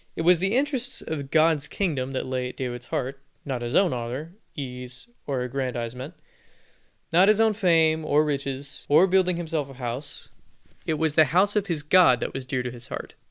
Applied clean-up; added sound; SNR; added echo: none; none; none; none.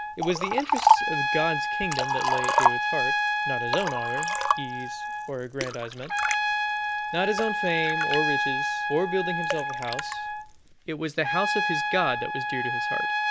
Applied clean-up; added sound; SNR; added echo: none; Trumpet + Liquid; -5 dB; none.